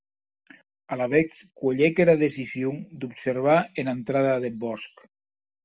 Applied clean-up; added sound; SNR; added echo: none; none; none; none.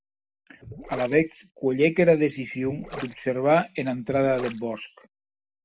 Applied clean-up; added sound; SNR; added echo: none; Gurgling; 16 dB; none.